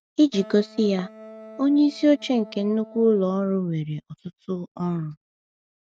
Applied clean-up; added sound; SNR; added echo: neural mask model RNNoise.